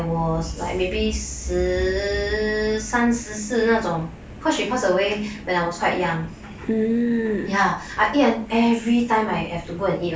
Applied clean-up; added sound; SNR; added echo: none; none; none; none.